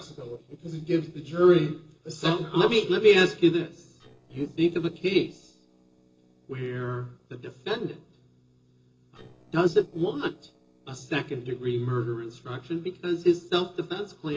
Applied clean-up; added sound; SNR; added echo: neural separator model SepFormer DNS4.